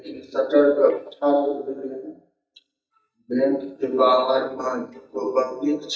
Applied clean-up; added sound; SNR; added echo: neural mask model DeepFilterNet 3.